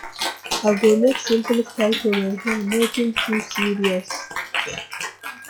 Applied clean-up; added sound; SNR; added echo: classical method log-MMSE.